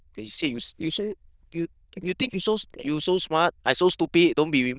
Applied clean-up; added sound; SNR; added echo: neural diffusion model UNIVERSE++.